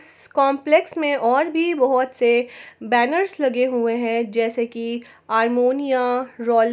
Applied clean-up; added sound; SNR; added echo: none; none; none; none.